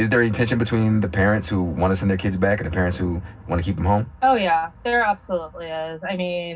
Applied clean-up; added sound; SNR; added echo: none; none; none; reverberation time 0.4 s.